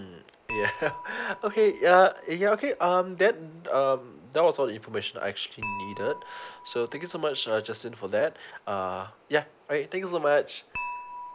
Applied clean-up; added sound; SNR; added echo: none; Dishes, pots, and pans / Chink, clink; 16 dB; none.